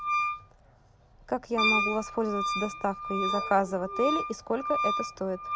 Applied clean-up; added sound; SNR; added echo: none; Wind instrument, woodwind instrument; 1 dB; none.